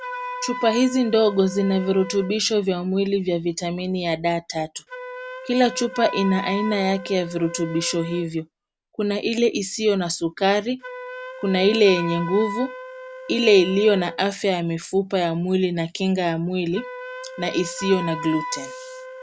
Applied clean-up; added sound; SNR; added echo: none; Wind instrument, woodwind instrument; 13 dB; none.